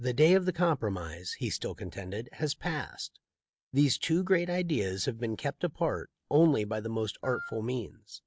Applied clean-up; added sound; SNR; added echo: none; Wind instrument, woodwind instrument; 12 dB; none.